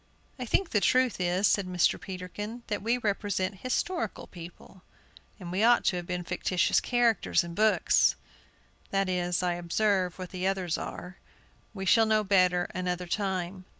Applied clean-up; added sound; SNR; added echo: none; none; none; none.